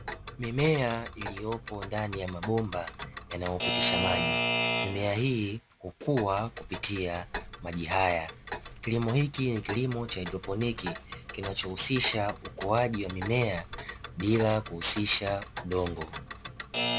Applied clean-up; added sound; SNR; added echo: none; Alarm / Clock; 7 dB; none.